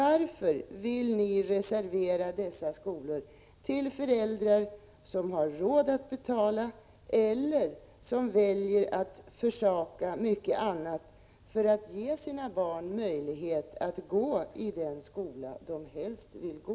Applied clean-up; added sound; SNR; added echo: none; none; none; none.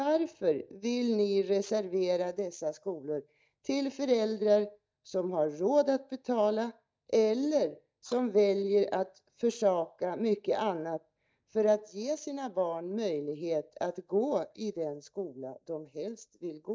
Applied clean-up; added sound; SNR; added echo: neural mask model DeepFilterNet 3.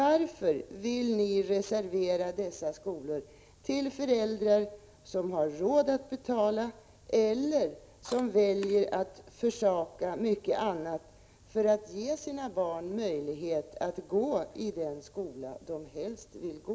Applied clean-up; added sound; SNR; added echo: none; Chewing, mastication; 20 dB; none.